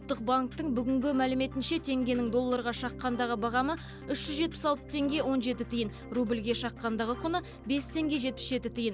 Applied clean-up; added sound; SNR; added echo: none; none; none; none.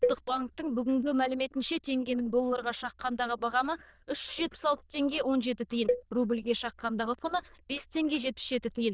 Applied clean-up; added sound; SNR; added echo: neural diffusion model UNIVERSE++.